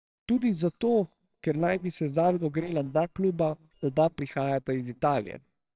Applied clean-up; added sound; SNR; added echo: neural separator model SepFormer WHAMR!.